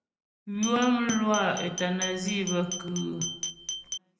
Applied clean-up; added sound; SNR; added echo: none; Glass; 8 dB; reverberation time 0.8 s.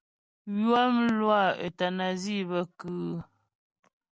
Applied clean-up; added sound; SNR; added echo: none; none; none; none.